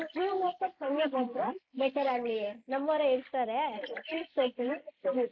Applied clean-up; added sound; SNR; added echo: neural mask model Resemble Enhance denoiser.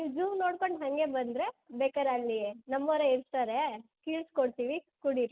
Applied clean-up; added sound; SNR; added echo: none; none; none; none.